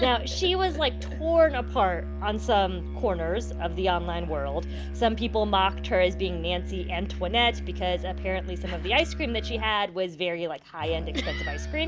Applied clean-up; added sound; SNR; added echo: none; Musical instrument; 6 dB; none.